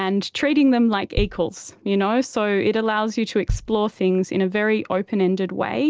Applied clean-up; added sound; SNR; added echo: neural separator model SepFormer DNS4.